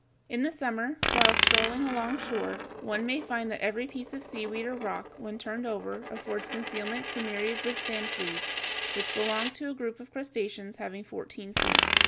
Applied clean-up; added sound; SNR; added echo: none; Coin (dropping); -1 dB; none.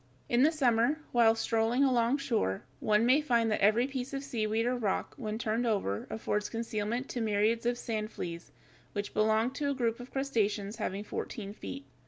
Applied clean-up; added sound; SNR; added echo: none; none; none; none.